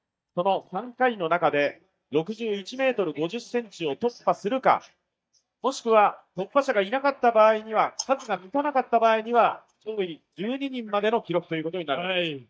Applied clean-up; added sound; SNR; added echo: neural mask model DeepFilterNet 3.